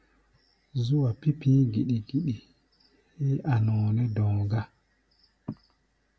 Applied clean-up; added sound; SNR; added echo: none; none; none; none.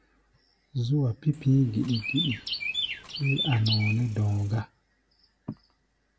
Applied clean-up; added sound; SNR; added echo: none; Chirp, tweet; 6 dB; none.